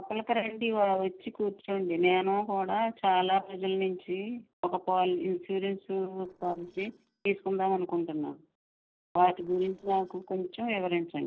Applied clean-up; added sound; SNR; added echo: neural separator model SepFormer DNS4.